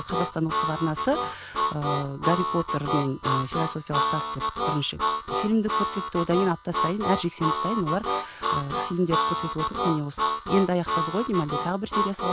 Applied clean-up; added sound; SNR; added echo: none; Harmonica; 1 dB; none.